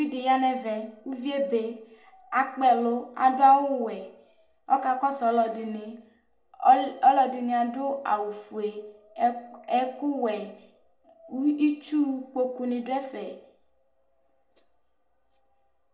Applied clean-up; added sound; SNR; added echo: none; none; none; reverberation time 0.2 s.